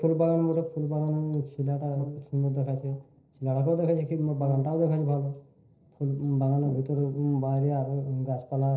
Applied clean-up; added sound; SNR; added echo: neural separator model SepFormer DNS4.